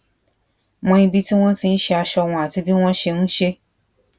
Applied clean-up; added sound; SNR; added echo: none; none; none; none.